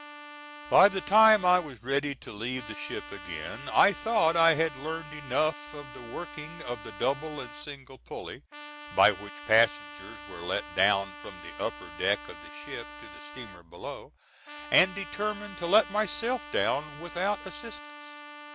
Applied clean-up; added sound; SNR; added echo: none; Trumpet; 15 dB; none.